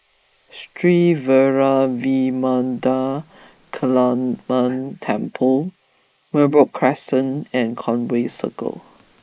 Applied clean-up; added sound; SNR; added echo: neural mask model Resemble Enhance denoiser.